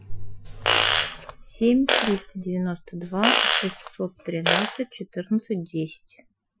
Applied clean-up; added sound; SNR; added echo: classical method Wiener filter.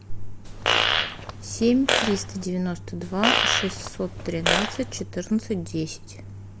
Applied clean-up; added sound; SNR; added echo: none; Fart; -2 dB; none.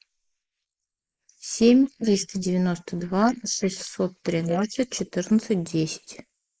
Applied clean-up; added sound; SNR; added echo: neural mask model Resemble Enhance denoiser.